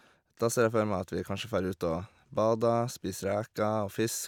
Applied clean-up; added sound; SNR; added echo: none; none; none; none.